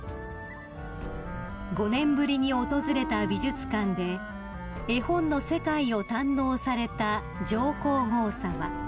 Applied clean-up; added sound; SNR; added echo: none; Wind instrument, woodwind instrument; 11 dB; none.